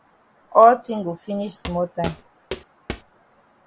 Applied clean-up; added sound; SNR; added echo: none; Walk, footsteps; 12 dB; none.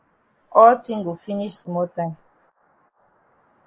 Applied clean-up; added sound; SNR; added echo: neural mask model Resemble Enhance denoiser.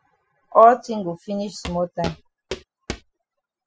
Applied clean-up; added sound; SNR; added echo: classical method spectral subtraction.